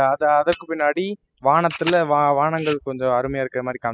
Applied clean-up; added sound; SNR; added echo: classical method spectral subtraction.